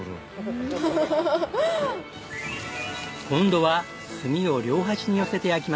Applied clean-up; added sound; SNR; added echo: none; none; none; none.